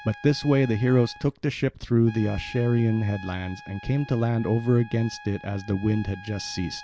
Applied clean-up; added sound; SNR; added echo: none; Trumpet; 19 dB; none.